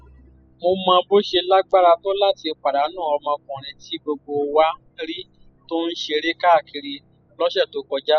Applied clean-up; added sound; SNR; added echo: classical method spectral subtraction.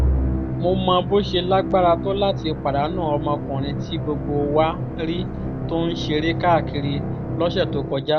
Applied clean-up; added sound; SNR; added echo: none; Musical instrument; 3 dB; none.